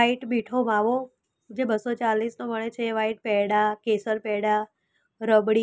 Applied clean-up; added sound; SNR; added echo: none; none; none; none.